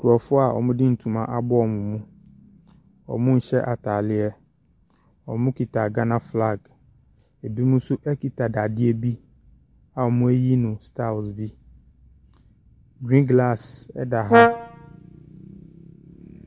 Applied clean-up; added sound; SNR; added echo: none; Brass instrument; -3 dB; none.